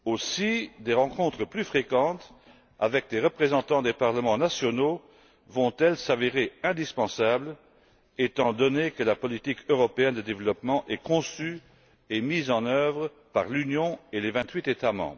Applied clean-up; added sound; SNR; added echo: none; none; none; none.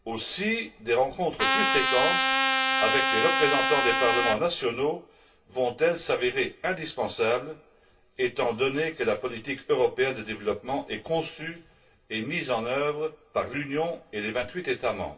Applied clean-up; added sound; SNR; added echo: none; Trumpet; -4 dB; reverberation time 0.2 s.